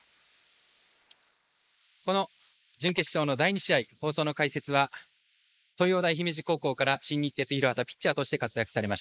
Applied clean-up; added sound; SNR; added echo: neural mask model Resemble Enhance denoiser.